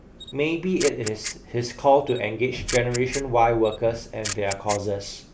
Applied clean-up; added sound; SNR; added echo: none; Camera; 13 dB; none.